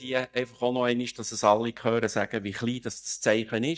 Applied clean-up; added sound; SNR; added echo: neural mask model DeepFilterNet 3.